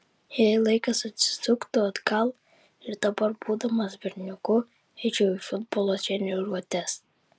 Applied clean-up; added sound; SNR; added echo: none; none; none; none.